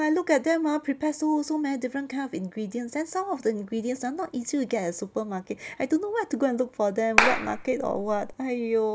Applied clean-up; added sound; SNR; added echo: none; Clapping; -1 dB; none.